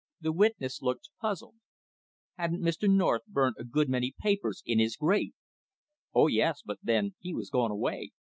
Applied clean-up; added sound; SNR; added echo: none; none; none; none.